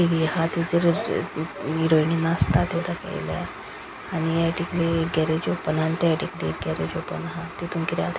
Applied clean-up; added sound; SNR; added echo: none; none; none; none.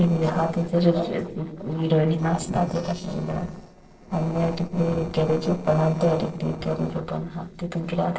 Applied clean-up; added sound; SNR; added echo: neural separator model SepFormer DNS4.